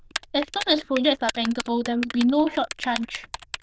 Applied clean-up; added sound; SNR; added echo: neural diffusion model UNIVERSE++.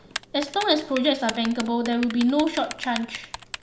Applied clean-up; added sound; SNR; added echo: none; Typing; 12 dB; none.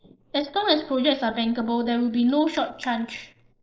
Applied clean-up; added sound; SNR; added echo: neural mask model Resemble Enhance denoiser.